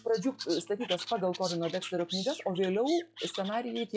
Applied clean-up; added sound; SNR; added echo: classical method log-MMSE.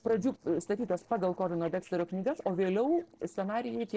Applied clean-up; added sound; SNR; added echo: neural separator model SepFormer DNS4.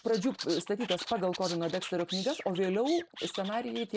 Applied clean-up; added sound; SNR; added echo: neural mask model Resemble Enhance denoiser.